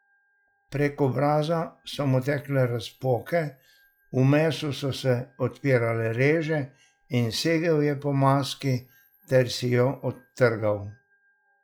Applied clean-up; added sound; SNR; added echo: classical method log-MMSE.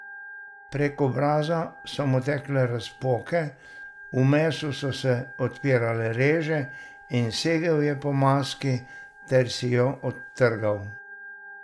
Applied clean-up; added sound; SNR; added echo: none; Organ; 19 dB; none.